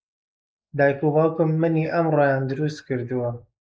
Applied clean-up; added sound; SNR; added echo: neural mask model Resemble Enhance denoiser.